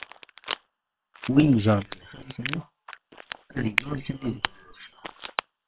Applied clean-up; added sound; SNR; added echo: neural separator model SepFormer WHAM!.